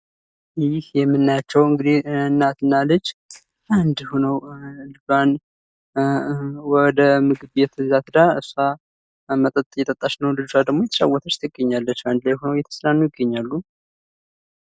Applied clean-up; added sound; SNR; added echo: neural mask model DeepFilterNet 3.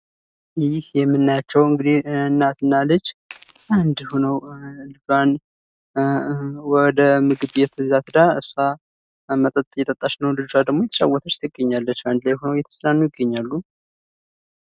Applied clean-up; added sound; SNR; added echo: neural mask model RNNoise.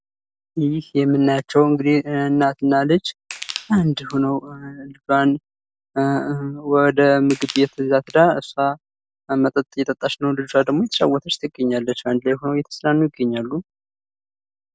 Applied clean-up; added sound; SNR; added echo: none; Crushing; 16 dB; none.